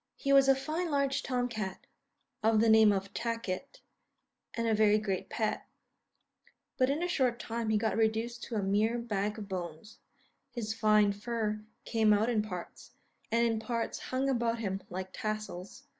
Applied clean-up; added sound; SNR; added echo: none; none; none; none.